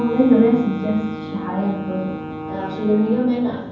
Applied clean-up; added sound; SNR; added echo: none; Wind instrument, woodwind instrument; 12 dB; reverberation time 0.9 s.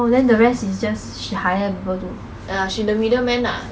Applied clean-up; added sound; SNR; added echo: none; none; none; none.